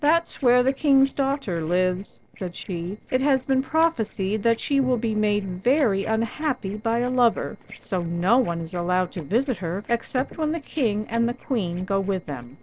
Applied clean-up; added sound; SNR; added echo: neural separator model SepFormer DNS4.